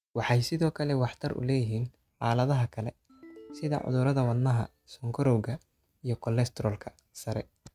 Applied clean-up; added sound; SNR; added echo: neural mask model RNNoise.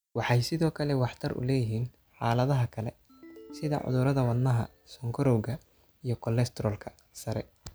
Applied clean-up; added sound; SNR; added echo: none; Ringtone; 19 dB; none.